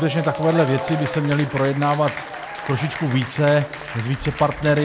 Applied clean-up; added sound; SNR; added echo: none; Applause / Cheering; 10 dB; none.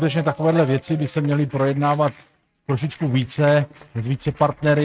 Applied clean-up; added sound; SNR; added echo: neural mask model RNNoise.